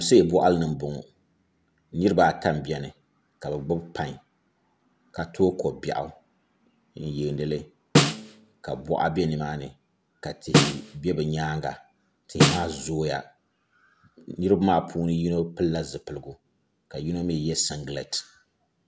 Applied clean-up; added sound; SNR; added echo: none; Snare drum; -3 dB; none.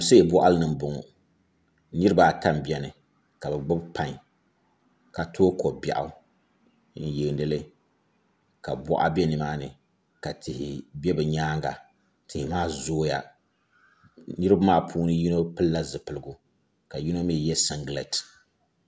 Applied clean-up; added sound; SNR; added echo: none; none; none; none.